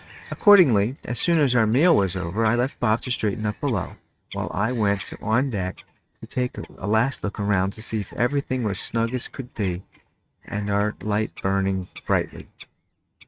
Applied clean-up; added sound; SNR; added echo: neural mask model RNNoise.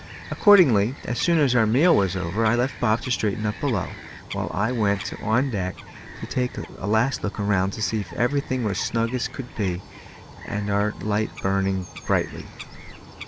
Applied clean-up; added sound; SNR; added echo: none; Bird vocalization, bird call, bird song; 16 dB; none.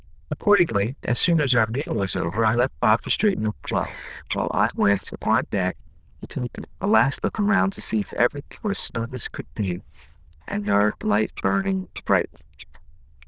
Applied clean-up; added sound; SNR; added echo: neural diffusion model UNIVERSE++.